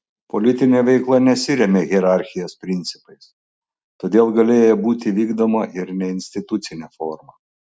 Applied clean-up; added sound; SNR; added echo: none; none; none; none.